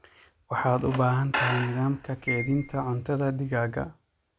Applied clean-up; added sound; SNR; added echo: none; Squeak / Screech; 7 dB; none.